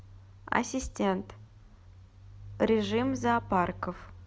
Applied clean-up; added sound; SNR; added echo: none; none; none; none.